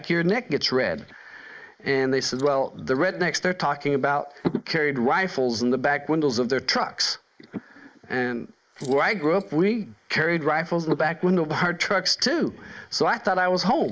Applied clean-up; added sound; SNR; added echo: neural mask model Resemble Enhance denoiser.